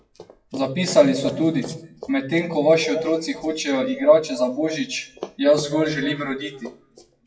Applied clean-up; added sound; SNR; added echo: classical method WPE with log-MMSE.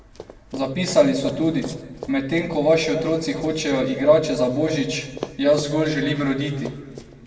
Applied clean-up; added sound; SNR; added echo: none; Run; 18 dB; reverberation time 1.6 s.